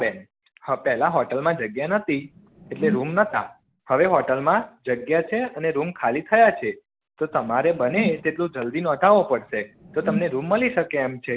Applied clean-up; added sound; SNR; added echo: none; Whoosh, swoosh, swish; 10 dB; none.